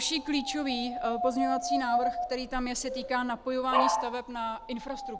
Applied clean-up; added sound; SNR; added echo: none; Dog; 1 dB; none.